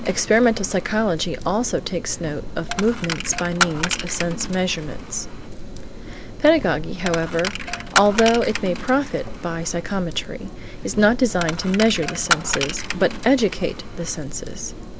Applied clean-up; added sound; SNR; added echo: none; Coin (dropping); 6 dB; none.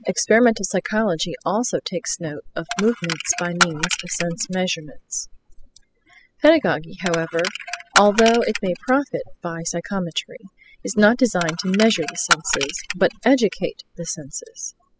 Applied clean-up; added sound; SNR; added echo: classical method spectral subtraction.